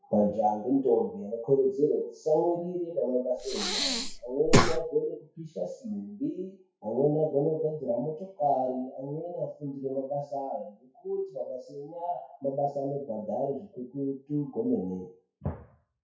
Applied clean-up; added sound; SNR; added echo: classical method WPE with log-MMSE.